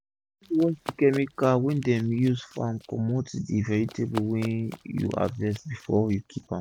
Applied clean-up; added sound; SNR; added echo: none; Run; 19 dB; none.